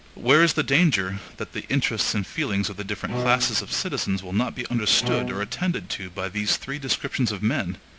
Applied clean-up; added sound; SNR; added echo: none; Bowed string instrument; 9 dB; none.